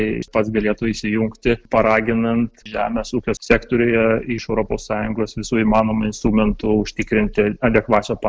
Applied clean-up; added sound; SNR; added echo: none; none; none; none.